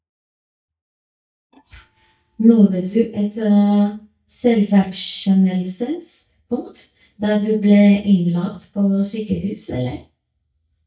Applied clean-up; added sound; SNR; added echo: neural mask model DeepFilterNet 3.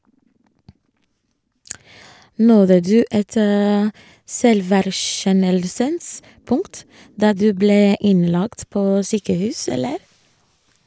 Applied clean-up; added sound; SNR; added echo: none; none; none; none.